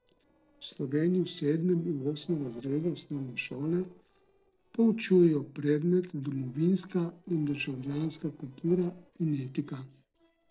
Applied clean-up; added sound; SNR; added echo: neural separator model SepFormer DNS4.